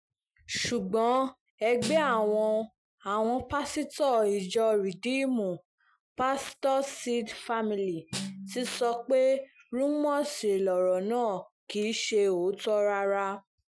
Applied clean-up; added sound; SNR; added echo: classical method Wiener filter.